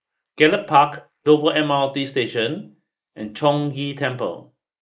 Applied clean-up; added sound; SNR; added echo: neural mask model Resemble Enhance denoiser.